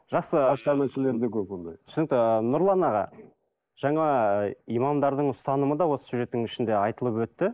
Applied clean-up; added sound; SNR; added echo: neural mask model Resemble Enhance denoiser.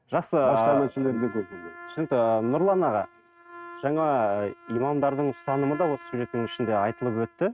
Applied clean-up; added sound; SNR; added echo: neural mask model RNNoise.